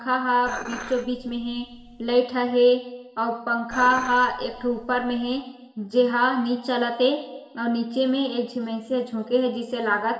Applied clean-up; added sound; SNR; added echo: none; Dishes, pots, and pans; 14 dB; reverberation time 0.9 s.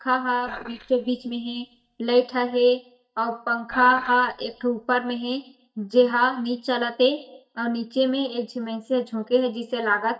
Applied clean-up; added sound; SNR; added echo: neural mask model DeepFilterNet 3.